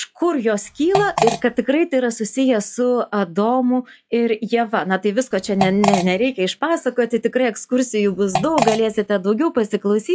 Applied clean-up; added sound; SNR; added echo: classical method log-MMSE.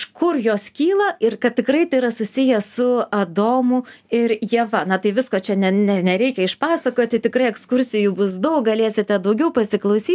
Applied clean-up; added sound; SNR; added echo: none; none; none; none.